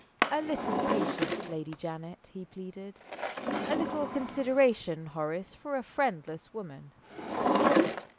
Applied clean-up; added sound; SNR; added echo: none; Drawer open or close; -1 dB; none.